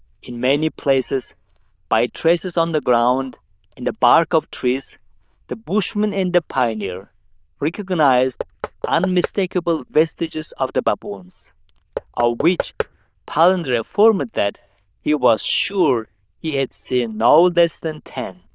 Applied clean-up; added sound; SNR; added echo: neural diffusion model UNIVERSE++.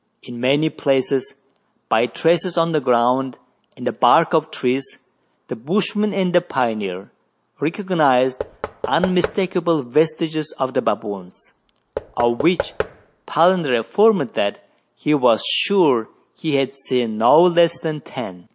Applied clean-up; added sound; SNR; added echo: none; Knock / Wood; 11 dB; none.